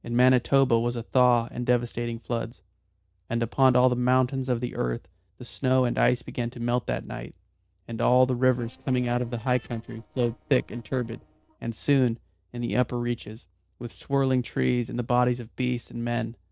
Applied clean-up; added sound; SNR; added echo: neural separator model SepFormer DNS4.